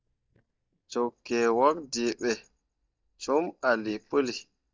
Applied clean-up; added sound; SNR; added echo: neural mask model DeepFilterNet 3.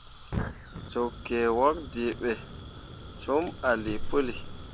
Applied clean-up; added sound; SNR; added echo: none; Fire + Fire; 7 dB; none.